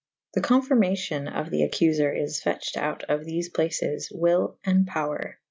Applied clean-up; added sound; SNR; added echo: none; none; none; none.